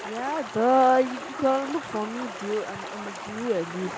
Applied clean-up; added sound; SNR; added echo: none; Stream; 11 dB; none.